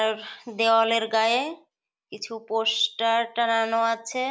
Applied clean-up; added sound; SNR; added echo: none; none; none; none.